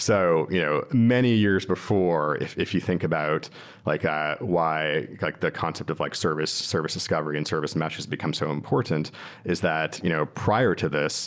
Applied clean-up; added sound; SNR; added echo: none; none; none; none.